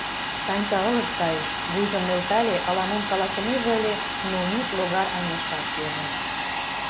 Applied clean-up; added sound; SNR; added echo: none; Domestic sounds, home sounds; 2 dB; none.